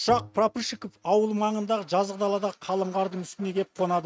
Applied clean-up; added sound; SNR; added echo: neural mask model RNNoise.